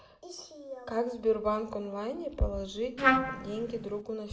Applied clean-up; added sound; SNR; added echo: none; Trumpet; -4 dB; reverberation time 1.2 s.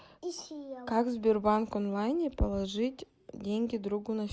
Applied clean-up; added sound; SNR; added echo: none; none; none; none.